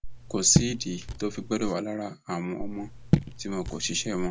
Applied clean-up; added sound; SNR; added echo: none; Raindrop / Drip; 0 dB; none.